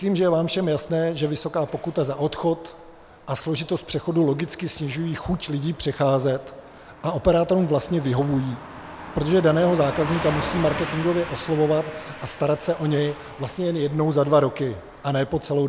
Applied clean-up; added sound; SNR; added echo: none; Car passing by / Truck; 15 dB; none.